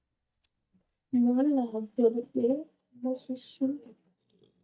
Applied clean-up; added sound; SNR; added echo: neural mask model DeepFilterNet 3.